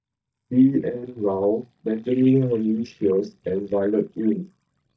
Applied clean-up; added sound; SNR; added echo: neural mask model DeepFilterNet 3.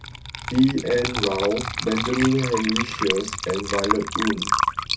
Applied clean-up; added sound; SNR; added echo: none; Water / Liquid; 3 dB; reverberation time 0.3 s.